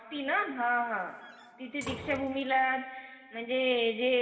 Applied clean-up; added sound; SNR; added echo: none; Slam; 16 dB; reverberation time 2.1 s.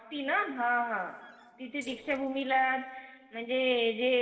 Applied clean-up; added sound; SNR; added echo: neural separator model SepFormer DNS4.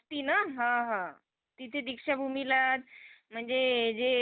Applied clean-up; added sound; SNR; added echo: none; none; none; none.